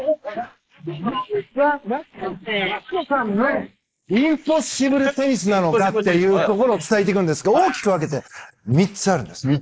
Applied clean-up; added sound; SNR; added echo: neural mask model Resemble Enhance denoiser.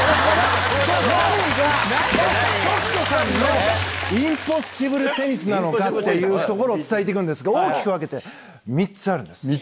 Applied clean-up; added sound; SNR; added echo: none; none; none; none.